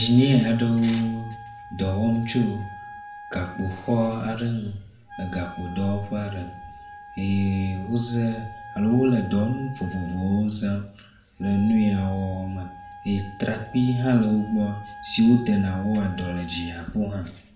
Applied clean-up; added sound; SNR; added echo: none; Wind instrument, woodwind instrument; 17 dB; reverberation time 0.6 s.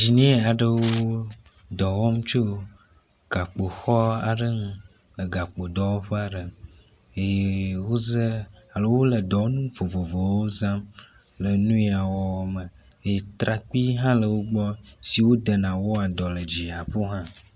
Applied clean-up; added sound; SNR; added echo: none; none; none; none.